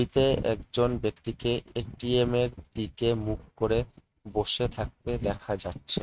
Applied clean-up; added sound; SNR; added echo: neural mask model RNNoise.